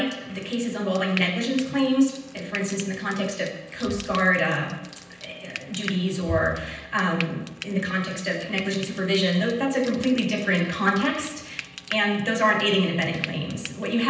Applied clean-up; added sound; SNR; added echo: none; Frying (food); 16 dB; reverberation time 0.9 s.